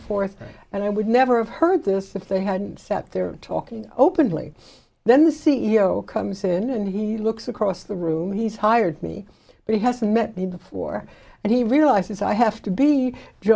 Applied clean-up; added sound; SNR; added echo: none; none; none; none.